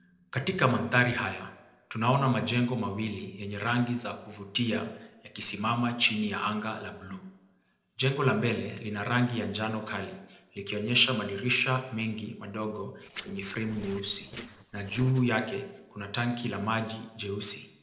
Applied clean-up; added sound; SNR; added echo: neural separator model SepFormer DNS4.